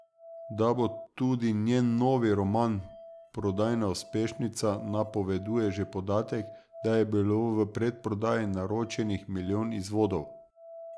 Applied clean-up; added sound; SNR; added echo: none; Musical instrument; 19 dB; none.